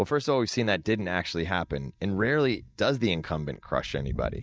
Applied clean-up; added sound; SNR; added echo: neural mask model DeepFilterNet 3.